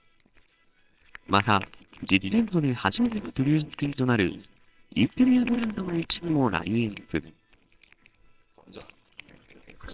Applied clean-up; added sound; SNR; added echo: neural separator model SepFormer WHAMR!.